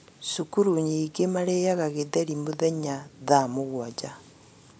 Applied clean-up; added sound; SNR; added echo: none; none; none; none.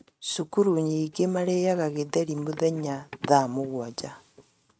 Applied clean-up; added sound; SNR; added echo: neural mask model RNNoise.